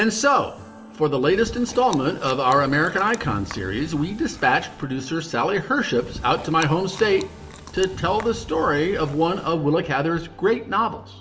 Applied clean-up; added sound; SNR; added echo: none; Chewing, mastication; 16 dB; reverberation time 2.2 s.